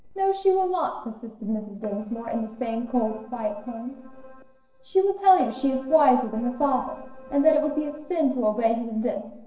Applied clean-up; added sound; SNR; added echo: neural separator model SepFormer DNS4.